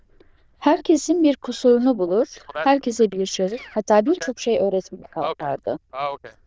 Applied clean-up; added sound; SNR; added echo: neural diffusion model UNIVERSE++.